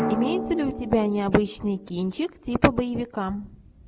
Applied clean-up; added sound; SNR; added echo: none; Drum; 9 dB; none.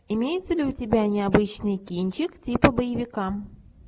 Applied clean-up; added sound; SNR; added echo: none; none; none; none.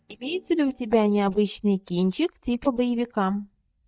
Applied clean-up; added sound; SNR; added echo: neural mask model DeepFilterNet 3.